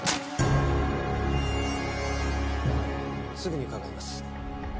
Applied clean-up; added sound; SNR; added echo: none; none; none; none.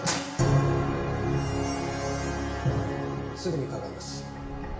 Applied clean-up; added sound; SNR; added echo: none; none; none; reverberation time 0.8 s.